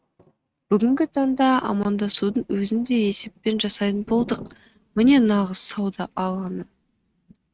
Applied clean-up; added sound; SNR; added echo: neural mask model RNNoise.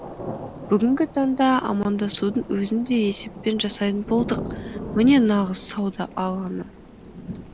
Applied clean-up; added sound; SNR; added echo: none; Thunder / Rain; 13 dB; none.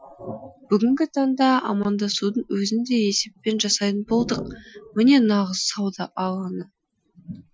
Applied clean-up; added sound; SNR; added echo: classical method Wiener filter.